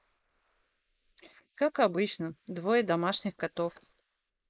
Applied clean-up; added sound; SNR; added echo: neural mask model Resemble Enhance denoiser.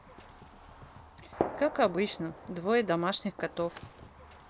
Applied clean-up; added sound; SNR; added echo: none; Gunshot, gunfire; 11 dB; none.